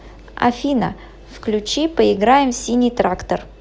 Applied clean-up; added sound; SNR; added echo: none; none; none; none.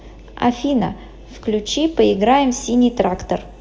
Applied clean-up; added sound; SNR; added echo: none; none; none; reverberation time 1.6 s.